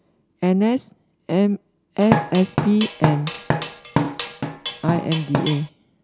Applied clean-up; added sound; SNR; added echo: none; Drum kit; 2 dB; none.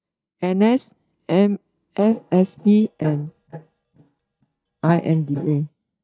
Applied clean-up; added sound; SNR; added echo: neural mask model DeepFilterNet 3.